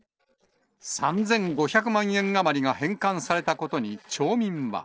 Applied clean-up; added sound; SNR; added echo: neural separator model SepFormer DNS4.